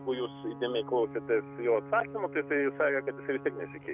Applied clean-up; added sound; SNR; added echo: none; Alarm / Ocean / Boat, Water vehicle; 13 dB; none.